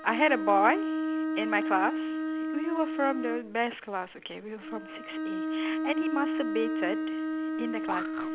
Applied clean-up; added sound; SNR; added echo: none; Bowed string instrument; 1 dB; none.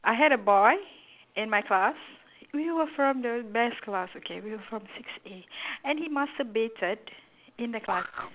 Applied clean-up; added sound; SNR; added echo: none; none; none; none.